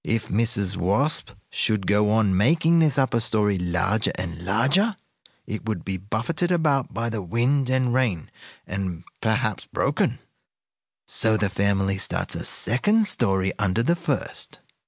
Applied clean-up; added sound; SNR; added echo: none; none; none; none.